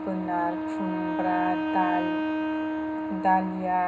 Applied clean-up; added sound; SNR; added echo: none; Wind instrument, woodwind instrument; 1 dB; reverberation time 0.2 s.